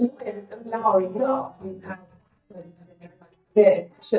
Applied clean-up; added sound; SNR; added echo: neural mask model DeepFilterNet 3.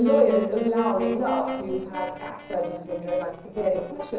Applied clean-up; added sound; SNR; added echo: neural separator model SepFormer DNS4.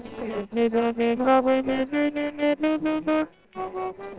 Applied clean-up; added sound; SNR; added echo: neural separator model SepFormer WHAMR!.